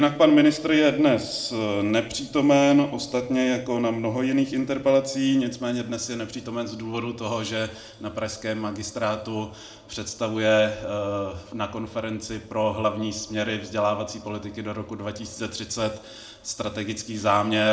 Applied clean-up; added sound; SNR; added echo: none; none; none; reverberation time 0.6 s.